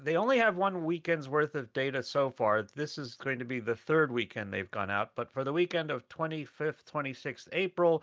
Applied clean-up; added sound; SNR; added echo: none; none; none; none.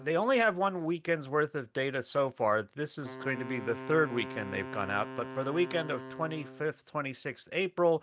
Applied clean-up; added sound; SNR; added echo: none; Wind instrument, woodwind instrument; 14 dB; none.